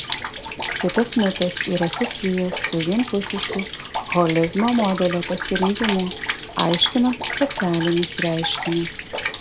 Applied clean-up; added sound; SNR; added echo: none; Rain; 4 dB; none.